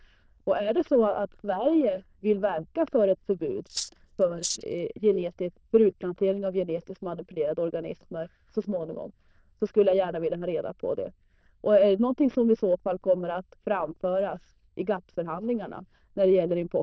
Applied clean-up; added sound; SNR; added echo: neural diffusion model UNIVERSE++.